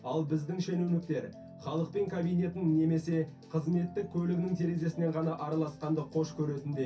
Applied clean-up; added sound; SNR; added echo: none; none; none; reverberation time 0.3 s.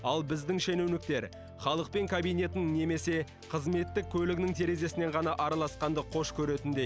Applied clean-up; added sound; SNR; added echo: none; none; none; none.